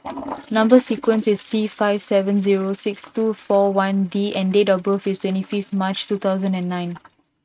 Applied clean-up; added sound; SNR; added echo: neural mask model RNNoise.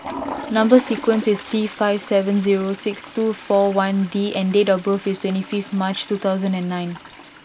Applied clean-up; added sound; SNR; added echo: none; Toilet flush; 15 dB; none.